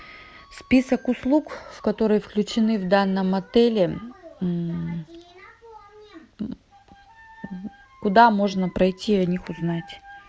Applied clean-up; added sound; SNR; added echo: none; none; none; none.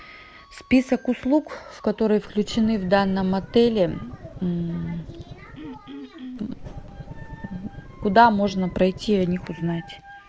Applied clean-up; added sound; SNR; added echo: none; Engine starting / Car + Cough; 15 dB; none.